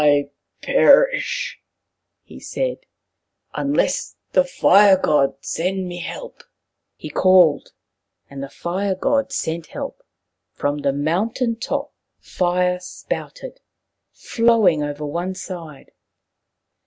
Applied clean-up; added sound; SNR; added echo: none; none; none; none.